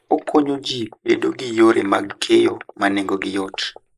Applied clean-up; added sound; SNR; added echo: neural mask model Resemble Enhance denoiser.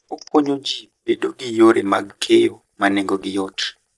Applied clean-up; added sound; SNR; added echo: neural mask model DeepFilterNet 3.